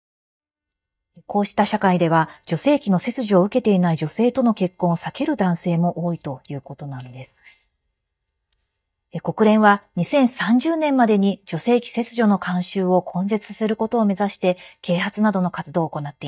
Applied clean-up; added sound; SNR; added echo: neural mask model DeepFilterNet 3.